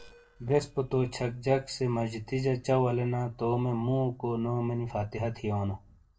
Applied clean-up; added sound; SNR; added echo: neural separator model SepFormer DNS4.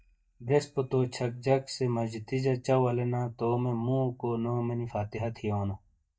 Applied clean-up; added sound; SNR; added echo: neural mask model DeepFilterNet 3.